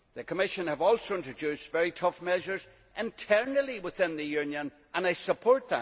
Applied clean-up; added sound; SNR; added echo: none; none; none; none.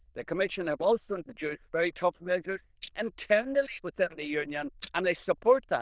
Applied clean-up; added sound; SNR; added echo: neural diffusion model UNIVERSE++.